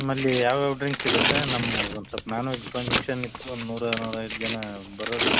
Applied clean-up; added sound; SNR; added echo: none; Tearing; -1 dB; none.